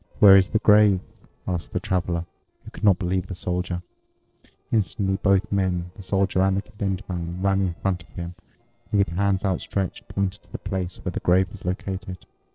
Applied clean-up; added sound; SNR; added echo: neural separator model SepFormer DNS4.